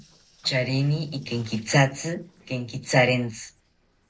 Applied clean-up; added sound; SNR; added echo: neural separator model SepFormer DNS4.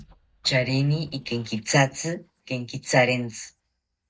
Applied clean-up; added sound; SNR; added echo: neural mask model DeepFilterNet 3.